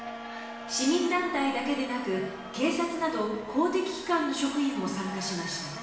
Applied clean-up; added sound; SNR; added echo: none; Wind instrument, woodwind instrument; 17 dB; reverberation time 0.9 s.